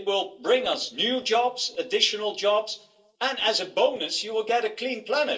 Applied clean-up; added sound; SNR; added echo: neural separator model SepFormer DNS4.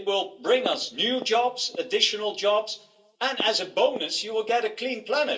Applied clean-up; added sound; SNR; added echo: none; Walk, footsteps; 16 dB; reverberation time 0.2 s.